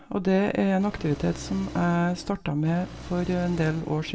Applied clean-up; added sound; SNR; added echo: none; Engine; 14 dB; reverberation time 0.6 s.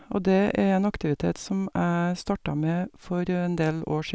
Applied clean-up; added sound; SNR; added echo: none; none; none; none.